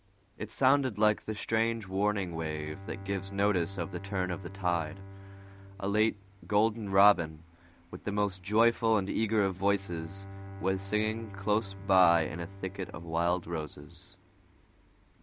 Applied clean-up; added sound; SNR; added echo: none; Bowed string instrument; 15 dB; none.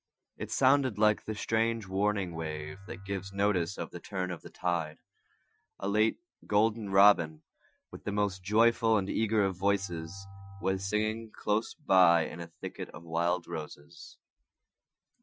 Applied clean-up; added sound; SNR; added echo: classical method Wiener filter.